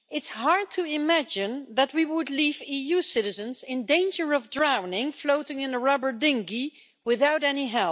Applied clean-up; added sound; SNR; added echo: none; none; none; none.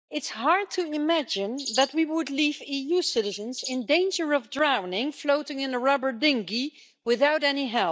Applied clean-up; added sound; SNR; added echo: neural mask model DeepFilterNet 3.